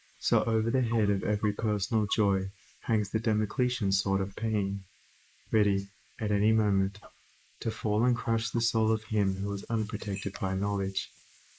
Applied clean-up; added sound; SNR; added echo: neural mask model Resemble Enhance denoiser.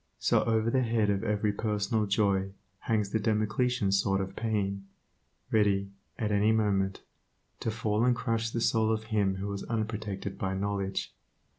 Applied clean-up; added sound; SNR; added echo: none; none; none; none.